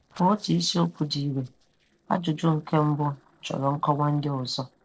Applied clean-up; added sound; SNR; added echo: neural separator model SepFormer DNS4.